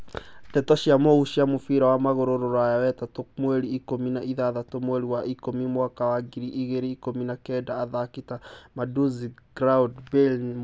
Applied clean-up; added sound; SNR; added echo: none; none; none; none.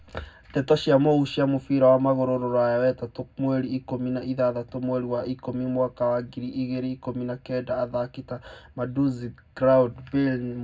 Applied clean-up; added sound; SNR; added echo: none; none; none; reverberation time 0.3 s.